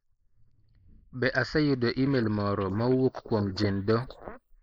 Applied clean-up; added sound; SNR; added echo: neural mask model Resemble Enhance denoiser.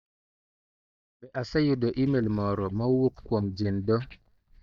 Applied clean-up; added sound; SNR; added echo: neural mask model DeepFilterNet 3.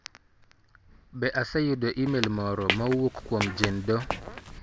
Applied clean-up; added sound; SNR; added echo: none; Squeak / Walk, footsteps; 5 dB; none.